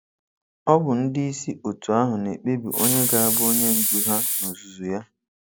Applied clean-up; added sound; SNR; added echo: none; Hiss; -2 dB; none.